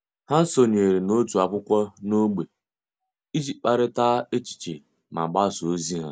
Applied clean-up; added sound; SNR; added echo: none; none; none; none.